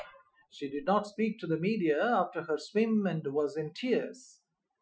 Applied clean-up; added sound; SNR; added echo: classical method Wiener filter.